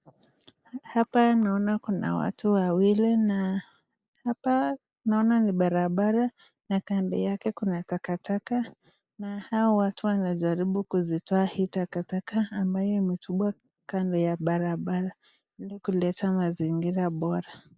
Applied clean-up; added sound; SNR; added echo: neural mask model Resemble Enhance denoiser.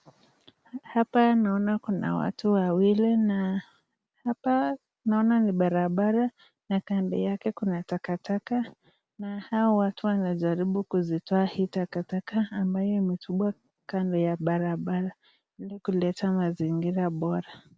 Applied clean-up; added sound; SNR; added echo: none; none; none; none.